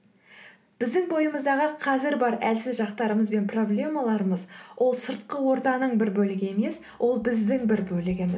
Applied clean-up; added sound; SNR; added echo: none; none; none; none.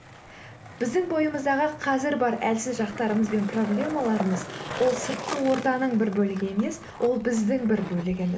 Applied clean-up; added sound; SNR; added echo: none; Skateboard; 13 dB; none.